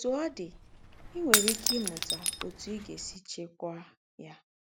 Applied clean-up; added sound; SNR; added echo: none; Shatter / Crushing; -4 dB; none.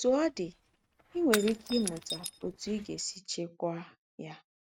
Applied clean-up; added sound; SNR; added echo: neural mask model RNNoise.